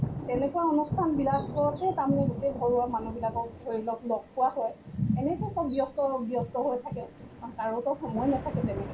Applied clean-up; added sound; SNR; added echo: none; Thunder / Rain; 14 dB; reverberation time 0.3 s.